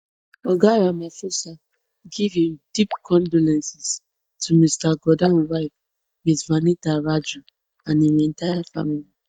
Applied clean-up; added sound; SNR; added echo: neural mask model DeepFilterNet 3.